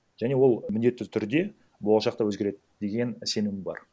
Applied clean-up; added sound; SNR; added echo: none; none; none; none.